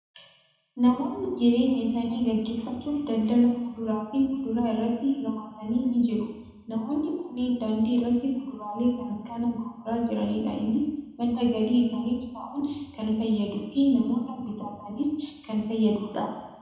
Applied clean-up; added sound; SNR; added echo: none; none; none; reverberation time 1.0 s.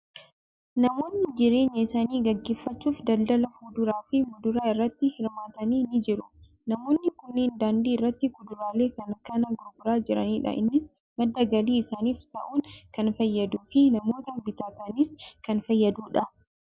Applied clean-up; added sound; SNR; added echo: none; none; none; none.